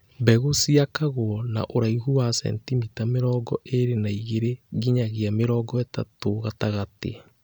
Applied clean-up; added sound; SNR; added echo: none; none; none; none.